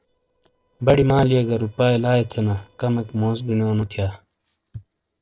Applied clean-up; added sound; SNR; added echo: neural separator model SepFormer DNS4.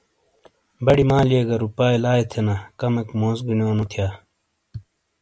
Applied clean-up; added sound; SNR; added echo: none; none; none; none.